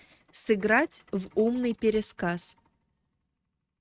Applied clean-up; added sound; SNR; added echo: neural mask model RNNoise.